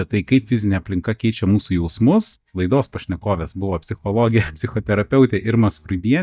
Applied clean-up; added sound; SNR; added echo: neural mask model DeepFilterNet 3.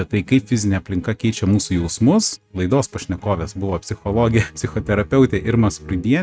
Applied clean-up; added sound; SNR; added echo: neural mask model RNNoise.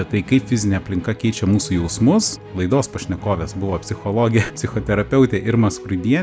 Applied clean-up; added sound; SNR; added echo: none; none; none; none.